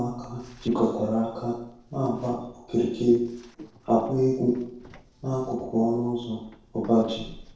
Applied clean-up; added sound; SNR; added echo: neural separator model SepFormer DNS4.